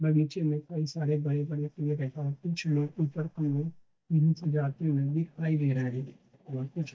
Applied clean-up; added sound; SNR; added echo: neural mask model DeepFilterNet 3.